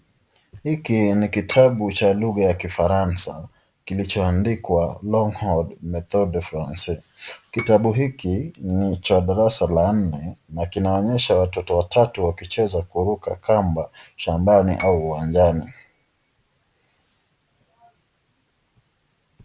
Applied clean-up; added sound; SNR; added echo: none; Piano; 19 dB; none.